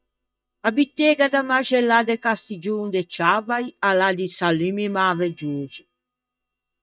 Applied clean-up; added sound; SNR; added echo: neural mask model DeepFilterNet 3.